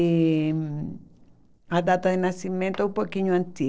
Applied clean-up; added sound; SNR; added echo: neural separator model SepFormer DNS4.